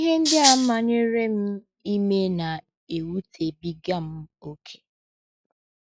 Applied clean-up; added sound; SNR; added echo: classical method log-MMSE.